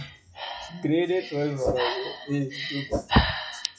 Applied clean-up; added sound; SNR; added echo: classical method log-MMSE.